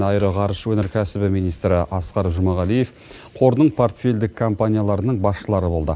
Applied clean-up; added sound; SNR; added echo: none; none; none; none.